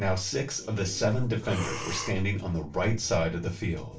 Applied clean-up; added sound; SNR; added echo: none; Breathing; 10 dB; reverberation time 0.2 s.